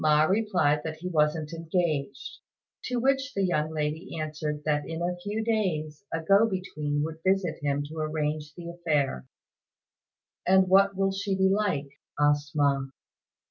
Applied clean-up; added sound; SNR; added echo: none; none; none; none.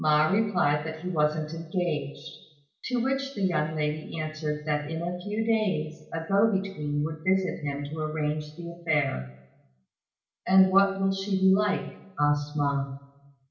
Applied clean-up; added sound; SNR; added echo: none; none; none; reverberation time 0.8 s.